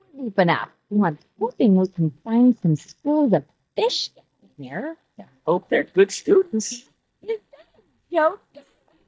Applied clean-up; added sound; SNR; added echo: neural mask model DeepFilterNet 3.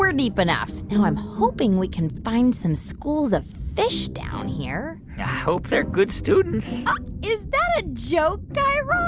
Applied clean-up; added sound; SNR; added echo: none; none; none; none.